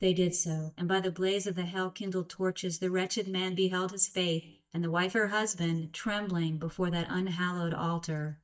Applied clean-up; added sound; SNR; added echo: neural mask model DeepFilterNet 3.